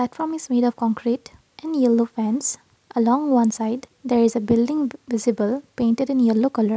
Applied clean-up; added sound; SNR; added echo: none; none; none; none.